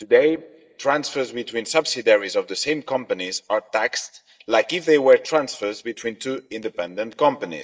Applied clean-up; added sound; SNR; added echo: neural mask model DeepFilterNet 3.